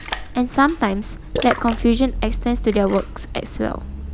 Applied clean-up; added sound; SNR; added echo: none; Splash, splatter; 7 dB; none.